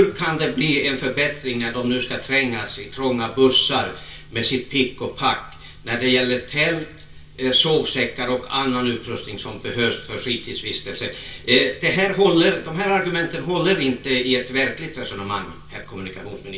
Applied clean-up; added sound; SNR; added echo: none; none; none; reverberation time 0.3 s.